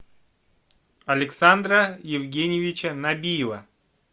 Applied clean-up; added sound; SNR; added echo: none; none; none; none.